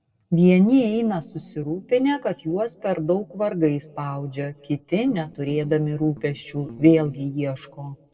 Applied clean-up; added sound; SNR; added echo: neural separator model SepFormer DNS4.